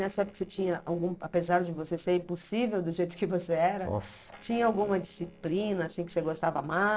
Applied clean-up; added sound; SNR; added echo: neural separator model SepFormer DNS4.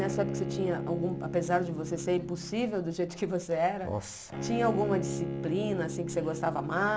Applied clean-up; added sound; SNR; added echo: none; Bowed string instrument; 6 dB; none.